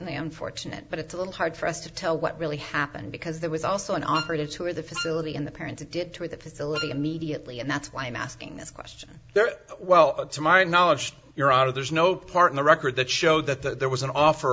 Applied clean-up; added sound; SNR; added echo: none; Wind instrument, woodwind instrument; 12 dB; none.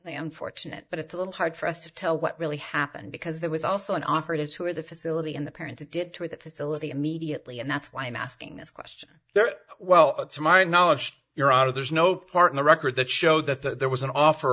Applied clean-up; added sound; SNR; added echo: neural mask model DeepFilterNet 3.